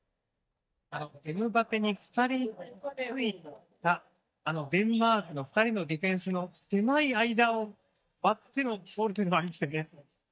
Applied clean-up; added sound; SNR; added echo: neural mask model DeepFilterNet 3.